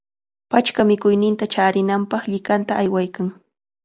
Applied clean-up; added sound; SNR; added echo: none; none; none; none.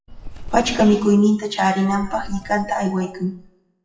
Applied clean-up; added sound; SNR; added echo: classical method WPE with log-MMSE.